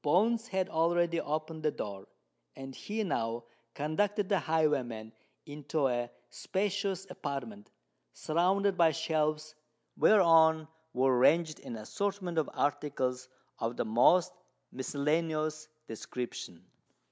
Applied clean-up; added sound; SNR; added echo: none; none; none; none.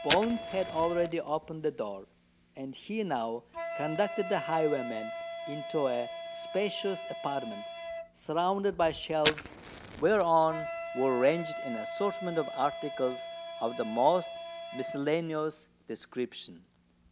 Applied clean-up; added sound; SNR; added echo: none; Fire + Wind instrument, woodwind instrument; 7 dB; none.